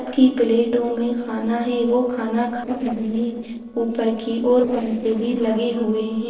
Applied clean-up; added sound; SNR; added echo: neural separator model SepFormer DNS4.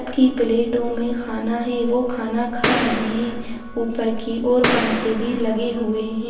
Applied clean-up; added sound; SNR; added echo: none; Boom; 2 dB; reverberation time 1.0 s.